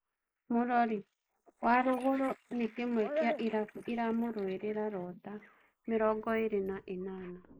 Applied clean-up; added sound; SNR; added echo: neural mask model Resemble Enhance denoiser.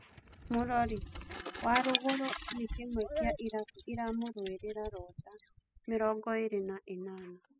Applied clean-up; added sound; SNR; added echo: classical method spectral subtraction.